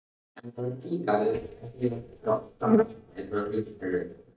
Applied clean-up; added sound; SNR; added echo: neural mask model DeepFilterNet 3.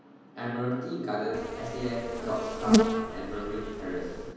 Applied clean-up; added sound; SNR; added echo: none; Insect; -4 dB; reverberation time 1.2 s.